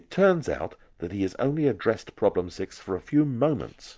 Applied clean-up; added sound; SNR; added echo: none; none; none; none.